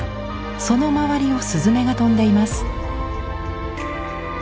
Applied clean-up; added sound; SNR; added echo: none; none; none; none.